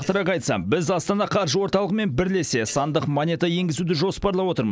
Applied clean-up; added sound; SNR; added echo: neural separator model SepFormer DNS4.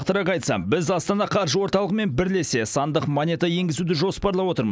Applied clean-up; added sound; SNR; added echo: none; none; none; none.